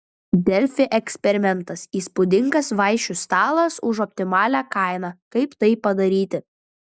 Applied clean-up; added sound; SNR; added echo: none; none; none; none.